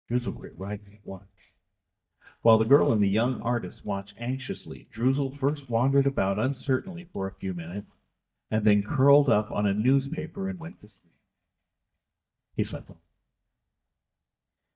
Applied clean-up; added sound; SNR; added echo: neural mask model DeepFilterNet 3.